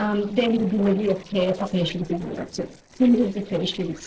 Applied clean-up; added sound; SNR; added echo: neural separator model SepFormer DNS4.